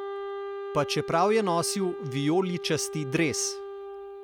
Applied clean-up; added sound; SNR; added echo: none; Wind instrument, woodwind instrument; 8 dB; none.